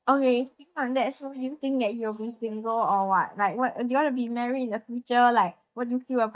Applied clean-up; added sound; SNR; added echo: neural mask model DeepFilterNet 3.